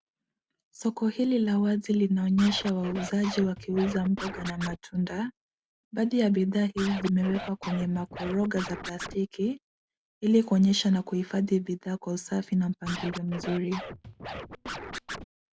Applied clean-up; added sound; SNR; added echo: none; Scratching (performance technique); 11 dB; none.